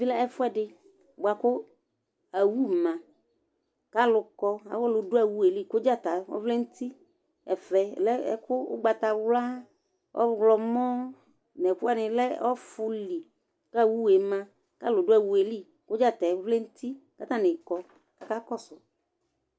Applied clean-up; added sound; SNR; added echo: none; none; none; none.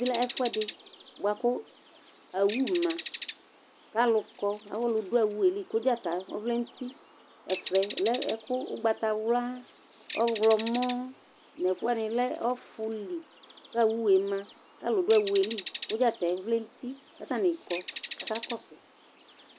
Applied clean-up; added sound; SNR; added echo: none; Bird; 1 dB; none.